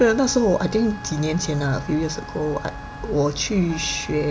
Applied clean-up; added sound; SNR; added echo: none; Trumpet; 18 dB; none.